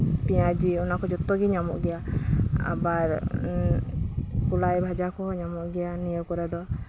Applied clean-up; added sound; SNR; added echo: none; none; none; none.